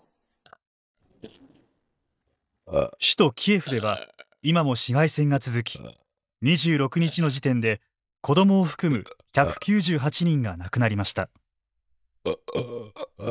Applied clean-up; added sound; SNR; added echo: neural mask model DeepFilterNet 3.